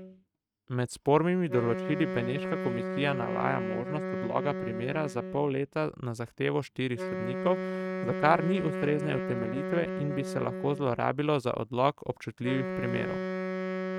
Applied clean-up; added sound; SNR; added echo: neural mask model RNNoise.